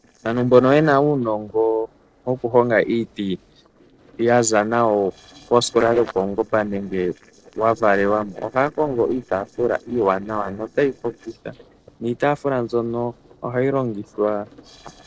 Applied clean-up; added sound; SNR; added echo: neural separator model SepFormer DNS4.